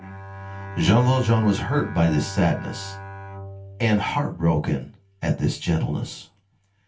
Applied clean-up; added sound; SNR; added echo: none; Bowed string instrument; 14 dB; reverberation time 0.2 s.